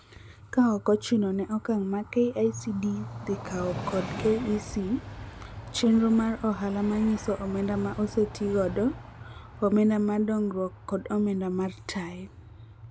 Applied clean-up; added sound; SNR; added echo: none; Train; 15 dB; none.